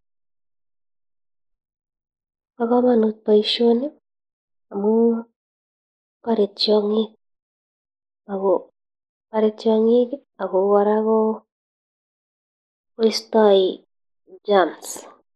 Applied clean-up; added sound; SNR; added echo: neural mask model Resemble Enhance denoiser.